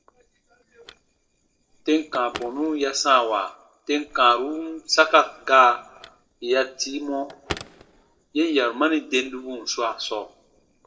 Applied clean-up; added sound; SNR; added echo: neural separator model SepFormer DNS4.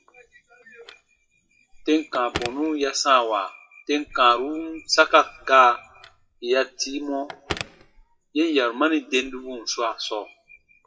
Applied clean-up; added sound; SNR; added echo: classical method WPE with log-MMSE.